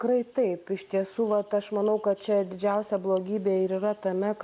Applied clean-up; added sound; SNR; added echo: none; none; none; none.